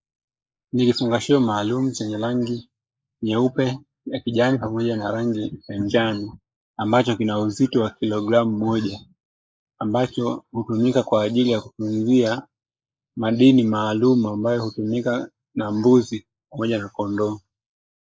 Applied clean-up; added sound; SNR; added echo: neural mask model Resemble Enhance denoiser.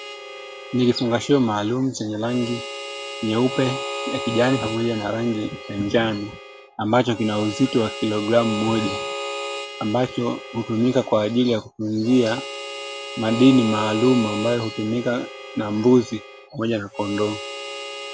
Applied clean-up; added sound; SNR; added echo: none; Harmonica; 10 dB; none.